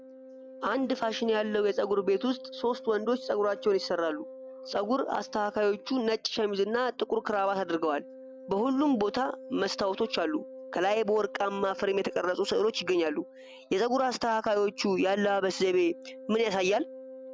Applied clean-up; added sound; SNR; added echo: none; Wind instrument, woodwind instrument; 17 dB; none.